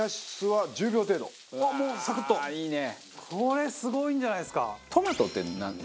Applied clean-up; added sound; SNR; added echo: none; none; none; none.